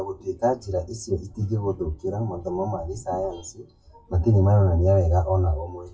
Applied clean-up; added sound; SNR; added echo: classical method WPE with log-MMSE.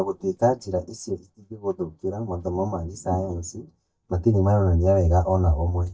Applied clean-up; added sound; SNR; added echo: neural mask model DeepFilterNet 3.